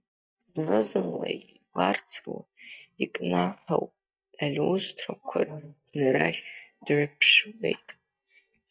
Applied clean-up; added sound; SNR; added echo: neural mask model DeepFilterNet 3.